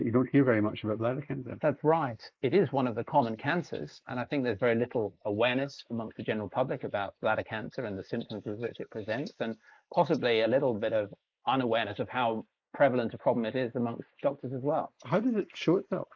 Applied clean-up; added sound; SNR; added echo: neural mask model Resemble Enhance denoiser.